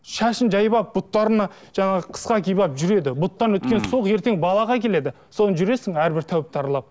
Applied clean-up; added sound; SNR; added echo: none; none; none; none.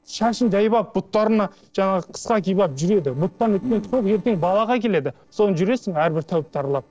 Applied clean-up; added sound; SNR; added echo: neural separator model SepFormer DNS4.